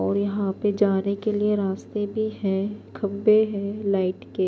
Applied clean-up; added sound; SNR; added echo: none; none; none; none.